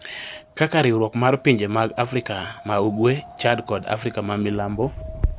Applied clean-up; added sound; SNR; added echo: none; Wind; 20 dB; none.